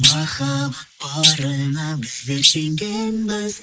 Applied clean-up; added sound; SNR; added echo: neural mask model Resemble Enhance denoiser.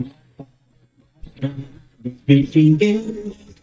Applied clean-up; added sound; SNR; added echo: neural mask model DeepFilterNet 3.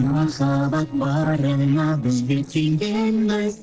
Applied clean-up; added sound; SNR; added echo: neural separator model SepFormer DNS4.